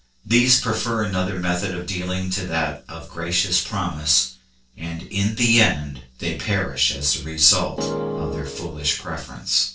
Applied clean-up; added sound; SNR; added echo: neural separator model SepFormer DNS4.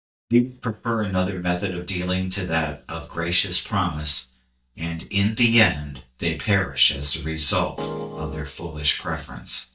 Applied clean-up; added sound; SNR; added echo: neural mask model DeepFilterNet 3.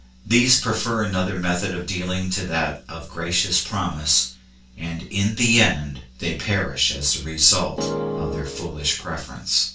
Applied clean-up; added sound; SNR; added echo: none; Keyboard (musical); 5 dB; reverberation time 0.2 s.